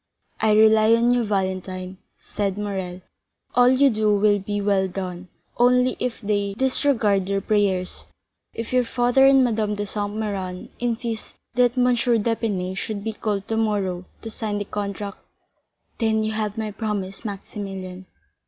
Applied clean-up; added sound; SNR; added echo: none; none; none; none.